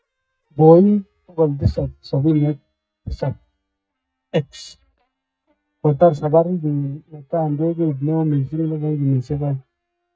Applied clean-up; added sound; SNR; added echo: neural mask model DeepFilterNet 3.